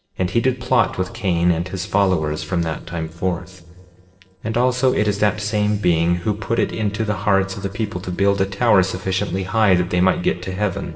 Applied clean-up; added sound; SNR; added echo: neural separator model SepFormer DNS4.